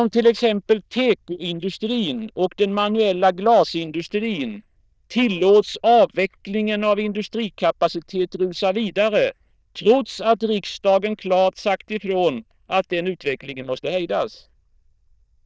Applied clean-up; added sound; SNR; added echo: neural diffusion model UNIVERSE++.